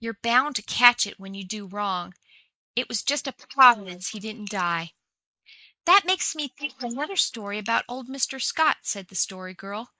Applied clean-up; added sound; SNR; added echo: neural mask model Resemble Enhance denoiser.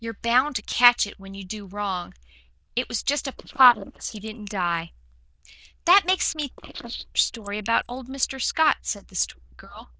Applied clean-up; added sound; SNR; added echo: neural diffusion model UNIVERSE++.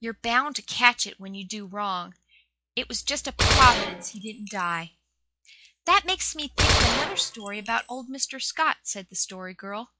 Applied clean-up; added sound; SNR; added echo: classical method log-MMSE.